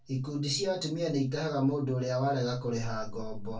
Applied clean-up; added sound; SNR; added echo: none; none; none; reverberation time 0.2 s.